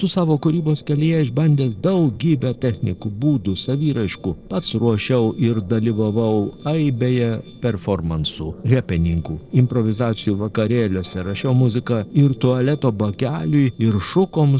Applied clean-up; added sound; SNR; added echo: neural separator model SepFormer DNS4.